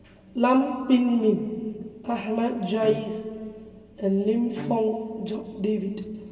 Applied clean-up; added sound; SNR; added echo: none; Bowed string instrument; 17 dB; reverberation time 2.2 s.